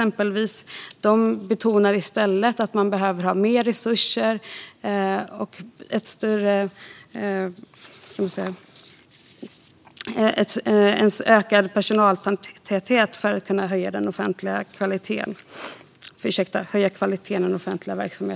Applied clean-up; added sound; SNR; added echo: none; none; none; none.